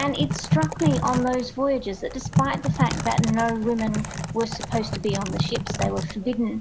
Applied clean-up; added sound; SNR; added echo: none; Typing; 1 dB; none.